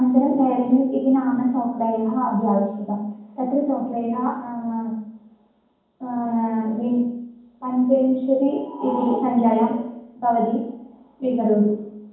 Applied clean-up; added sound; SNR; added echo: none; none; none; reverberation time 1.2 s.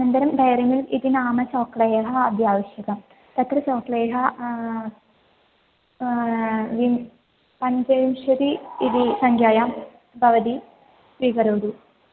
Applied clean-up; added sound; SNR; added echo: none; none; none; none.